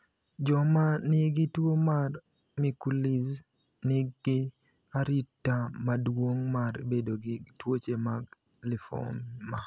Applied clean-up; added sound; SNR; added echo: none; none; none; none.